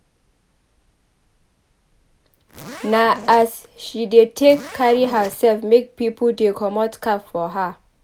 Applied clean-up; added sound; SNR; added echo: none; Zipper (clothing); 16 dB; none.